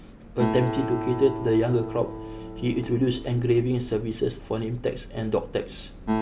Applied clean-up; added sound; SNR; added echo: none; Acoustic guitar; 8 dB; none.